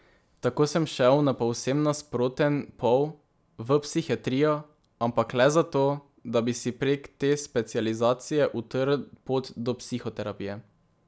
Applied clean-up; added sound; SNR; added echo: none; none; none; none.